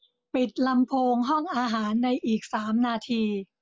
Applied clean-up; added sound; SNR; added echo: none; none; none; none.